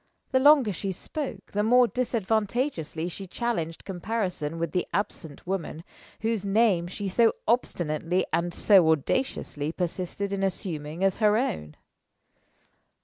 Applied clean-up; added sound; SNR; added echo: none; none; none; none.